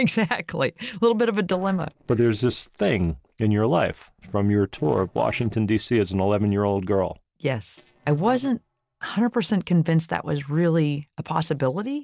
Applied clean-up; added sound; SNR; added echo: neural separator model SepFormer DNS4.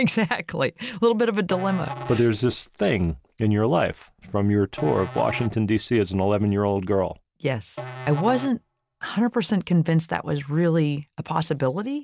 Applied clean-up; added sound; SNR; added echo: none; Musical instrument; 16 dB; none.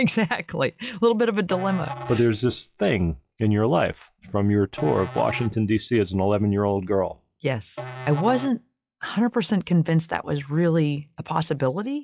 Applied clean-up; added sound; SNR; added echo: classical method log-MMSE.